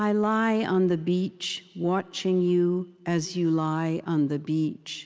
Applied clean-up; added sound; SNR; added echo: none; none; none; none.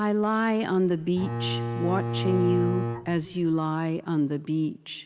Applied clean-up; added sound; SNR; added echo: none; Bowed string instrument; 4 dB; none.